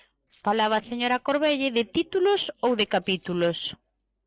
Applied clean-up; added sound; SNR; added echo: neural separator model SepFormer DNS4.